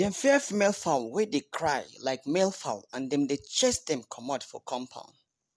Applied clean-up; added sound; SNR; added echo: none; none; none; none.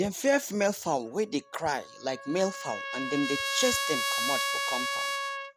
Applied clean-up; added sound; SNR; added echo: none; Trumpet; 3 dB; none.